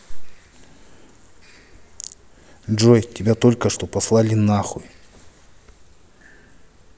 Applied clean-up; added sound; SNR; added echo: none; none; none; none.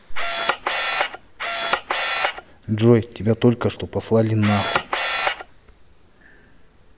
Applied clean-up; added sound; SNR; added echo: none; Camera; 0 dB; none.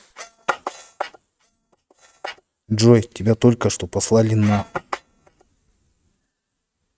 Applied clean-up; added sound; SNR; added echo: neural mask model RNNoise.